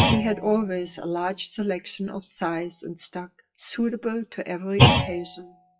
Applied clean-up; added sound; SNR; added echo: classical method WPE with log-MMSE.